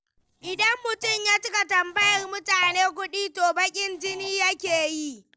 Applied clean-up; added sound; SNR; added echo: neural separator model SepFormer DNS4.